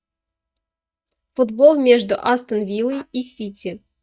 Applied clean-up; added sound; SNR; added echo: neural mask model DeepFilterNet 3.